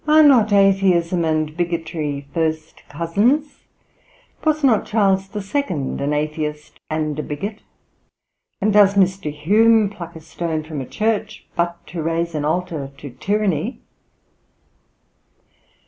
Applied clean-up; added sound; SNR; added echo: none; none; none; none.